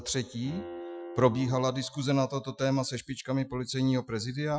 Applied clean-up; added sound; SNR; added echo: classical method Wiener filter.